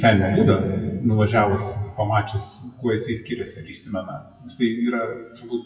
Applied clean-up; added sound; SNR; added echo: classical method WPE with log-MMSE.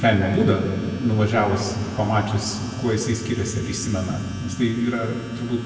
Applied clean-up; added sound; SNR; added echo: none; Domestic sounds, home sounds; 18 dB; reverberation time 2.3 s.